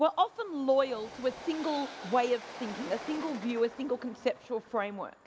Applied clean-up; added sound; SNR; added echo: none; Train; 15 dB; none.